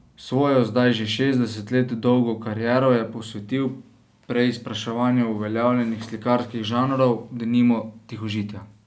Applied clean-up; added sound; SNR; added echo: none; none; none; none.